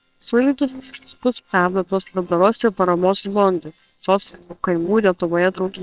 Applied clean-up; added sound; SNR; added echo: neural separator model SepFormer WHAMR!.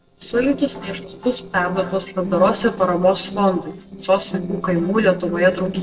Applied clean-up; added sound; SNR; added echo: neural separator model SepFormer DNS4.